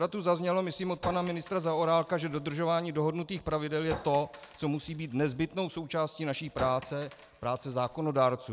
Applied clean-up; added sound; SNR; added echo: none; Chink, clink; 15 dB; none.